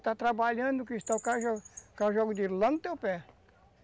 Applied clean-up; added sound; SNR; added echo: none; Bird vocalization, bird call, bird song; 18 dB; none.